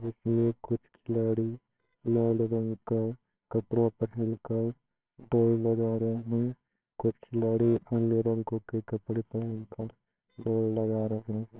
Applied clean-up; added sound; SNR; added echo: neural separator model SepFormer WHAMR!.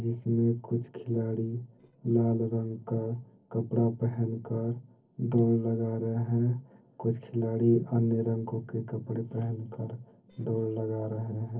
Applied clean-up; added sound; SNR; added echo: neural separator model SepFormer DNS4.